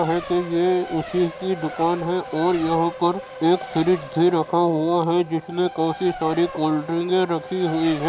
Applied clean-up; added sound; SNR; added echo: none; Race car, auto racing; 14 dB; none.